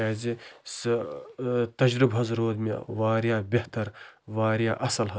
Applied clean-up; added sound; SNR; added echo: none; none; none; none.